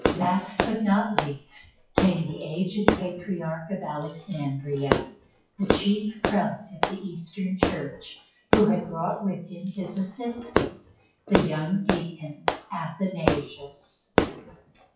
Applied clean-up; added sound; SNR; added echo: classical method WPE with log-MMSE.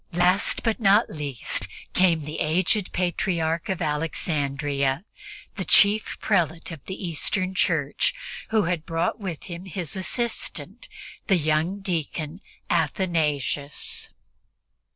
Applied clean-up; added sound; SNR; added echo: none; none; none; none.